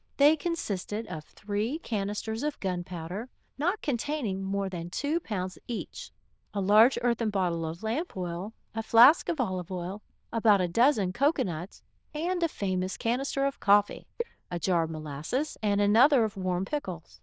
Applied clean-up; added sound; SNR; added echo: neural diffusion model UNIVERSE++.